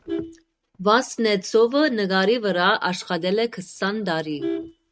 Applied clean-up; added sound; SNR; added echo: neural mask model RNNoise.